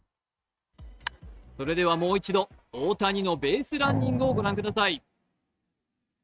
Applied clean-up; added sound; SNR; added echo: neural mask model RNNoise.